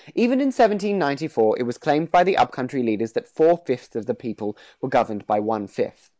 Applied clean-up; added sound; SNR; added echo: neural mask model Resemble Enhance denoiser.